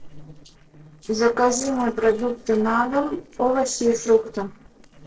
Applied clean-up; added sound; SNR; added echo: neural separator model SepFormer DNS4.